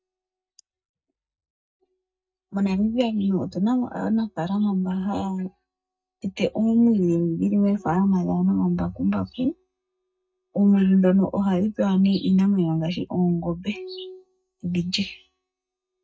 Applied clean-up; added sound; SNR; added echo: neural mask model DeepFilterNet 3.